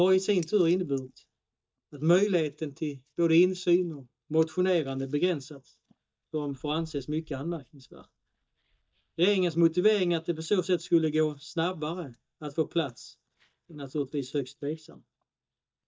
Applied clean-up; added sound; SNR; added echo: neural mask model DeepFilterNet 3.